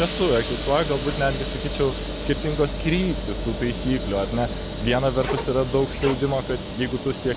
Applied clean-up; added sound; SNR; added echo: none; Sliding door / Hiss; 5 dB; none.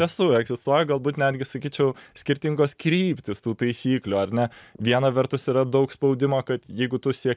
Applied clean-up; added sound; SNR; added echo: none; none; none; none.